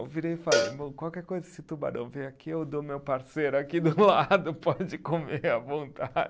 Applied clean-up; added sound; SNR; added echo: none; Cowbell; 4 dB; none.